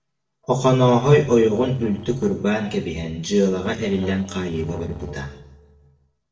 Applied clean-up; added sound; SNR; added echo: neural separator model SepFormer DNS4.